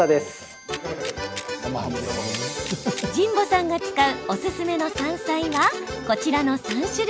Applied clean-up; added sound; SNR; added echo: none; Camera; 18 dB; none.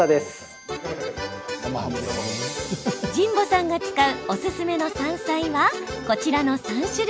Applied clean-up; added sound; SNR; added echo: none; none; none; none.